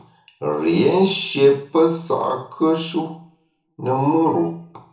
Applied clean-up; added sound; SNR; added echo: none; none; none; reverberation time 0.8 s.